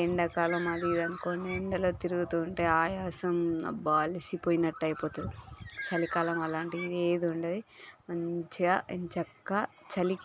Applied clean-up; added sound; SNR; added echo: none; Bird; 14 dB; none.